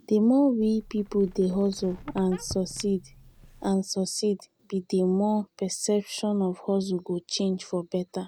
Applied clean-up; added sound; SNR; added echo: none; Squeak; 19 dB; none.